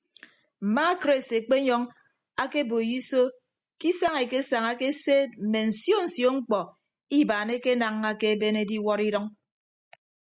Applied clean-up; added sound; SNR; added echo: none; none; none; none.